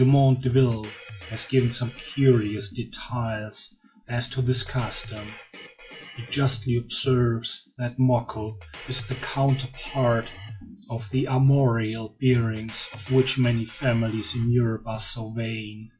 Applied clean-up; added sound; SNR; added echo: classical method log-MMSE.